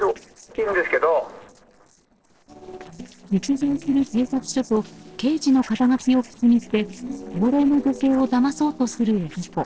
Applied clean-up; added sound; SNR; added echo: neural separator model SepFormer DNS4.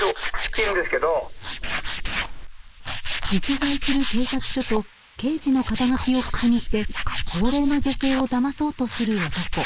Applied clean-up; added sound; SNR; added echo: neural mask model Resemble Enhance denoiser.